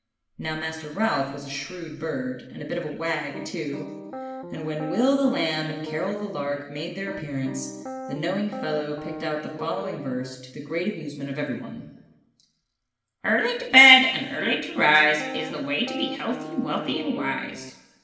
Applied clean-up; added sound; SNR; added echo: none; Piano; 11 dB; reverberation time 1.0 s.